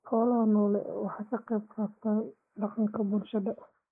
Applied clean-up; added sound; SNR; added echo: neural mask model Resemble Enhance denoiser.